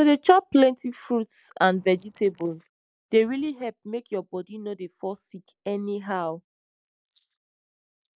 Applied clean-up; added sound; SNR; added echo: neural mask model Resemble Enhance denoiser.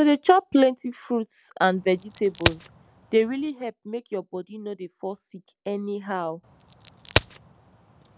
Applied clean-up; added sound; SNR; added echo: none; Crack; 6 dB; none.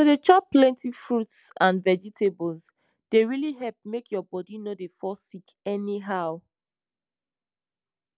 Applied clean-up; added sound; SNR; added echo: none; none; none; none.